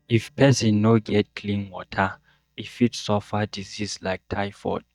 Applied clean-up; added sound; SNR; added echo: neural mask model DeepFilterNet 3.